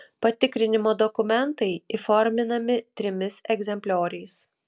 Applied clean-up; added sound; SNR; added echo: none; none; none; none.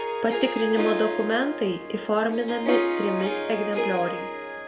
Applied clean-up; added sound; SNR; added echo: none; Harp; 3 dB; reverberation time 0.6 s.